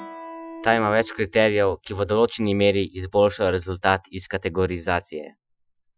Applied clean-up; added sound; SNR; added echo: classical method Wiener filter.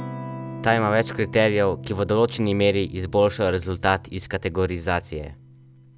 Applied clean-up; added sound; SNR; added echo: none; Electric guitar / Strum; 14 dB; none.